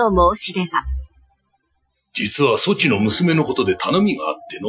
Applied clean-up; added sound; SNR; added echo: classical method Wiener filter.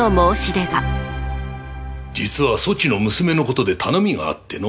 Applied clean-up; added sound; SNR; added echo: none; none; none; none.